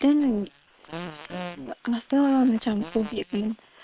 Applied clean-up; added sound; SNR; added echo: neural separator model SepFormer WHAM!.